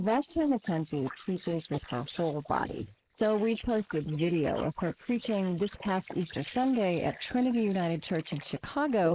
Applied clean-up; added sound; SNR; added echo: neural mask model Resemble Enhance denoiser.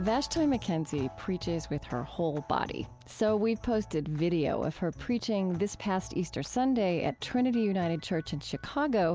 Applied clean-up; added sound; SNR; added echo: none; none; none; none.